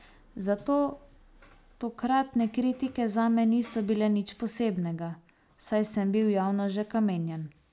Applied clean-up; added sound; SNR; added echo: none; none; none; none.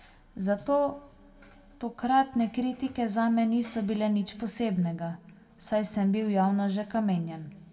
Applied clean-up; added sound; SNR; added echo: none; none; none; reverberation time 1.8 s.